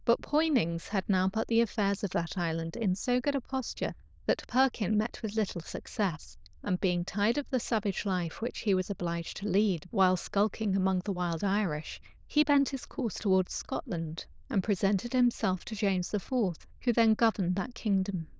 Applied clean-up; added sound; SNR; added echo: neural diffusion model UNIVERSE++.